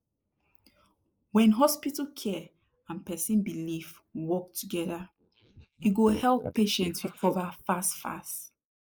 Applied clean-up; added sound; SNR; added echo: neural mask model Resemble Enhance denoiser.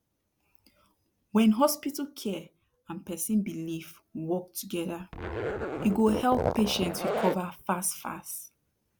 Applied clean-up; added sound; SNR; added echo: none; Zipper (clothing); 2 dB; none.